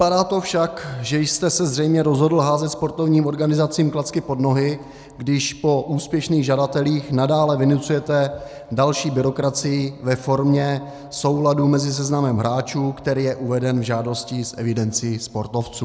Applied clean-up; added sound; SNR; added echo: none; none; none; none.